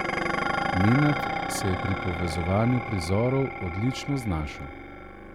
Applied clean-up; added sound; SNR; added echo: none; Dishes, pots, and pans; 4 dB; none.